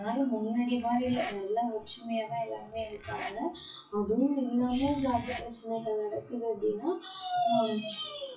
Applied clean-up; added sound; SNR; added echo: classical method WPE with log-MMSE.